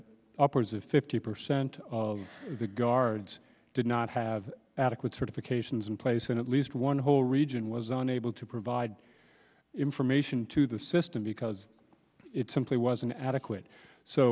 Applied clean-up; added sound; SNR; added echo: none; none; none; none.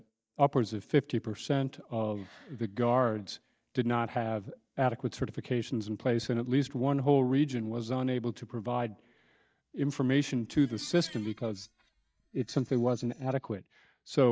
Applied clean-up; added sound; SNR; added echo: neural mask model DeepFilterNet 3.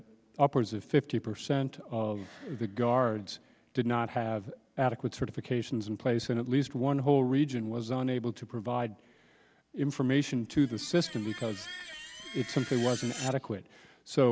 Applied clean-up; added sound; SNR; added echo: none; Screech; 14 dB; none.